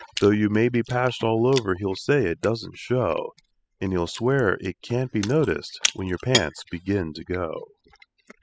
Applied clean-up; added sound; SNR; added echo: classical method spectral subtraction.